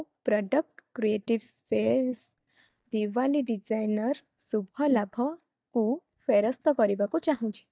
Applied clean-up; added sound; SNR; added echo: neural mask model DeepFilterNet 3.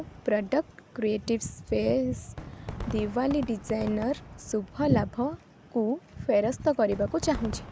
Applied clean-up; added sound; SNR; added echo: none; Fireworks; 14 dB; none.